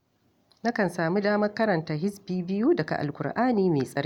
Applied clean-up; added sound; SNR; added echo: none; none; none; none.